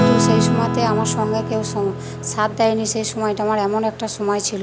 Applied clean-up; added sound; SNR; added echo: none; Acoustic guitar / Strum; 1 dB; none.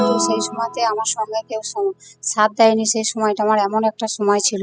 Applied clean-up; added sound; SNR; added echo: classical method spectral subtraction.